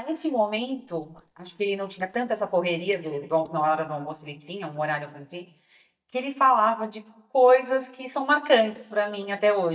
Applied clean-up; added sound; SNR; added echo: neural mask model DeepFilterNet 3.